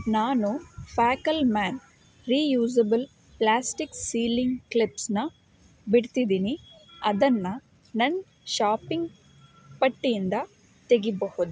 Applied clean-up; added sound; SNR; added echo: none; none; none; none.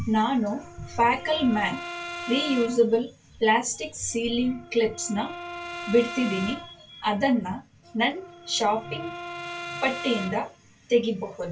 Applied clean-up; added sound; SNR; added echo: none; Brass instrument; 13 dB; reverberation time 0.2 s.